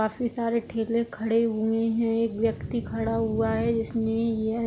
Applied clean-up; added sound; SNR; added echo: none; Thunder / Cricket; 12 dB; none.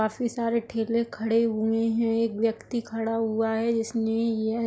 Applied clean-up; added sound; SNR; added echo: none; none; none; none.